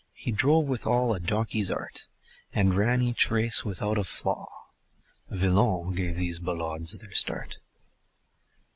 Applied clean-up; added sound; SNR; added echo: none; none; none; none.